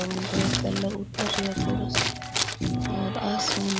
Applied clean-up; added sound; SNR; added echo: none; Thump, thud + Crumpling, crinkling; -1 dB; none.